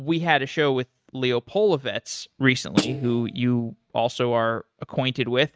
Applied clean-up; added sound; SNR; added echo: neural mask model RNNoise.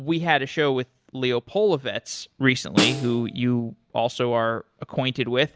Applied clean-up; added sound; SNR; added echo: none; Snare drum; 5 dB; none.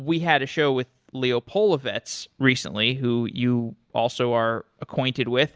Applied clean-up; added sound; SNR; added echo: none; none; none; none.